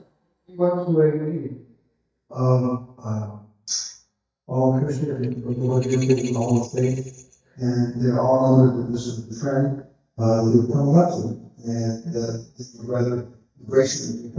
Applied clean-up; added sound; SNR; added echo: neural mask model DeepFilterNet 3.